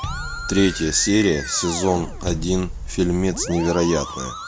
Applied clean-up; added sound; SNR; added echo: none; Musical instrument + Bass drum; 9 dB; none.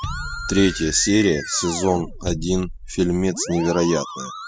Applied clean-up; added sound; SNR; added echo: classical method spectral subtraction.